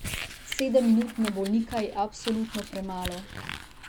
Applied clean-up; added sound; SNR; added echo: none; Crumpling, crinkling; 11 dB; none.